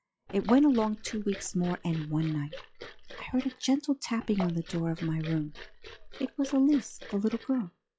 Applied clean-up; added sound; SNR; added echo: classical method log-MMSE.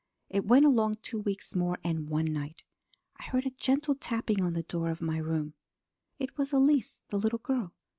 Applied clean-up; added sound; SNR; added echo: none; none; none; none.